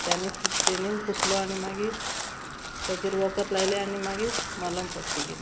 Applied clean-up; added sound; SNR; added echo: none; Crow; 1 dB; none.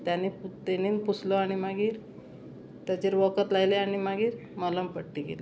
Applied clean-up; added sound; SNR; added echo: none; none; none; none.